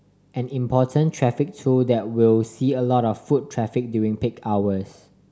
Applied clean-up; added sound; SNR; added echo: none; none; none; none.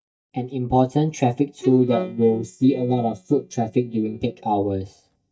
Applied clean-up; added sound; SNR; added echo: neural mask model DeepFilterNet 3.